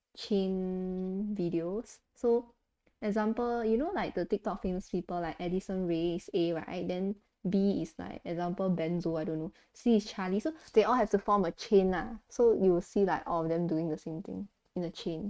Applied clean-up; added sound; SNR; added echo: neural mask model RNNoise.